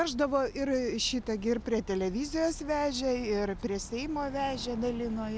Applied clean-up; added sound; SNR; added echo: none; none; none; none.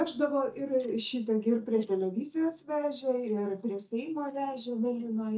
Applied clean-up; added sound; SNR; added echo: neural mask model DeepFilterNet 3.